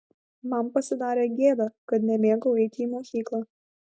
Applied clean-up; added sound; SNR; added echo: none; none; none; none.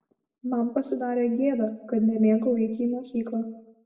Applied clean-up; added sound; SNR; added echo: none; none; none; reverberation time 0.7 s.